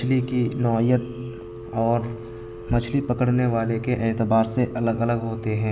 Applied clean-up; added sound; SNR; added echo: none; Telephone; 15 dB; none.